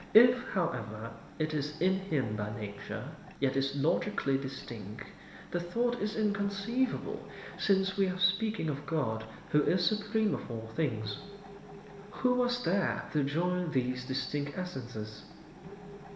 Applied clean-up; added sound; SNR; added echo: none; Mechanisms; 19 dB; reverberation time 0.9 s.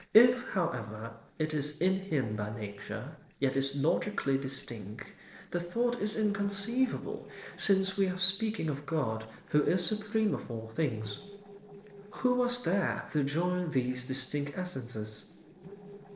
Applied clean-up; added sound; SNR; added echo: neural separator model SepFormer DNS4.